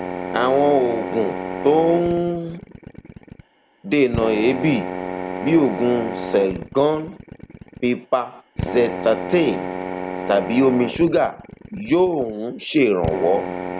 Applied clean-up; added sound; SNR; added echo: none; Drill; 8 dB; none.